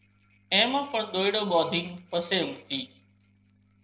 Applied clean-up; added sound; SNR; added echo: neural separator model SepFormer DNS4.